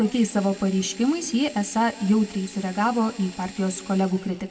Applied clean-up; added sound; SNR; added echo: none; Drill; 19 dB; reverberation time 1.1 s.